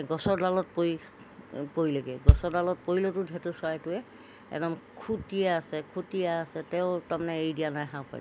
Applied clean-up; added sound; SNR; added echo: none; Bass drum; -4 dB; none.